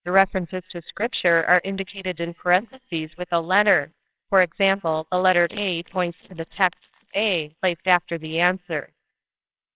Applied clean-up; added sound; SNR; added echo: neural separator model SepFormer WHAMR!.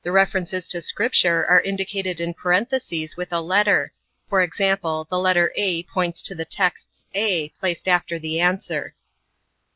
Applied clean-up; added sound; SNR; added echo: none; none; none; none.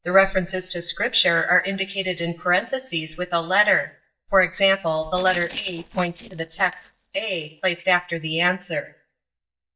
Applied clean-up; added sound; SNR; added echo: neural mask model DeepFilterNet 3.